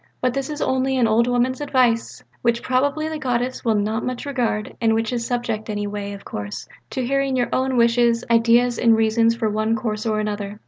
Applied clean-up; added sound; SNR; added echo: none; none; none; none.